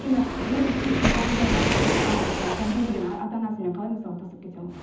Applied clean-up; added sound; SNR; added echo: none; Waves, surf; -1 dB; reverberation time 0.8 s.